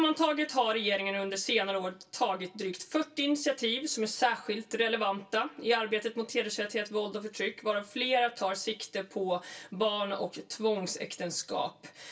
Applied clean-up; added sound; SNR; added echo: none; none; none; reverberation time 0.2 s.